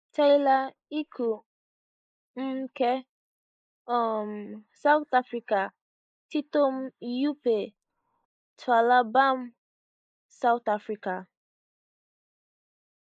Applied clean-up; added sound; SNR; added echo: neural mask model Resemble Enhance denoiser.